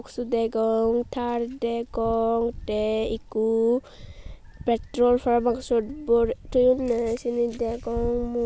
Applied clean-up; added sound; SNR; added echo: none; none; none; none.